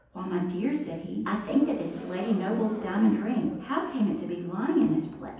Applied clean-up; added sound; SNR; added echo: none; Gasp; 19 dB; reverberation time 0.9 s.